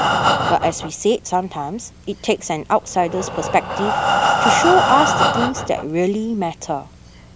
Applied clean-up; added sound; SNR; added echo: none; Breathing; 0 dB; none.